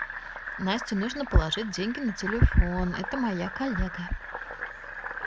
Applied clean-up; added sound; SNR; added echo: none; Fill (with liquid); 9 dB; none.